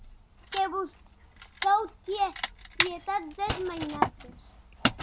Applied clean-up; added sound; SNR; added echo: none; Wood; -1 dB; none.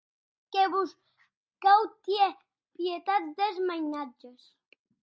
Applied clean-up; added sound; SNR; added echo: none; none; none; none.